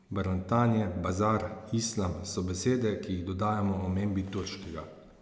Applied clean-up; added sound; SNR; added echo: none; none; none; none.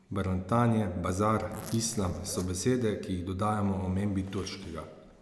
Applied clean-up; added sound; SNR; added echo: none; Zipper (clothing); 15 dB; none.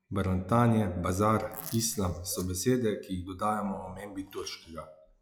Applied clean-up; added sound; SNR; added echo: classical method log-MMSE.